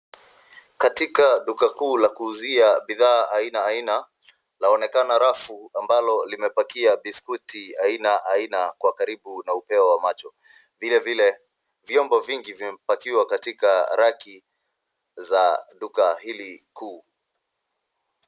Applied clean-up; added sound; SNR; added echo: none; none; none; none.